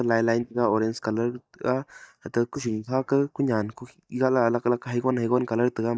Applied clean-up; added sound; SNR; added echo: neural mask model DeepFilterNet 3.